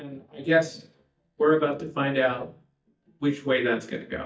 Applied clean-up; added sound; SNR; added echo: neural mask model DeepFilterNet 3.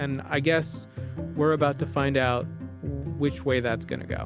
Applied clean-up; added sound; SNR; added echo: none; none; none; none.